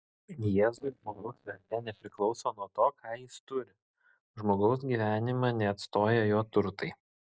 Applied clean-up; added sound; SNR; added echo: neural mask model DeepFilterNet 3.